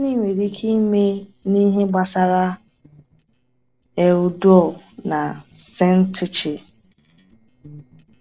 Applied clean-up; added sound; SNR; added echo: neural separator model SepFormer DNS4.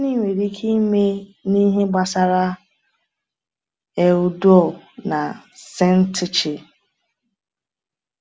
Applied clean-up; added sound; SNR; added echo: none; none; none; none.